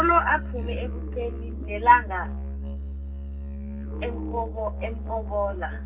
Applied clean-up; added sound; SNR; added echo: none; Musical instrument; 5 dB; reverberation time 0.4 s.